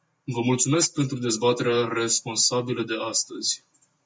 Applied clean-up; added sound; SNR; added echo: none; none; none; none.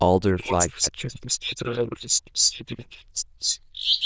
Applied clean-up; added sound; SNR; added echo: neural diffusion model UNIVERSE++.